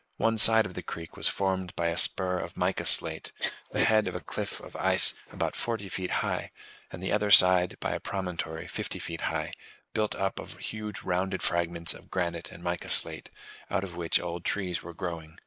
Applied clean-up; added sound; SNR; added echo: neural mask model Resemble Enhance denoiser.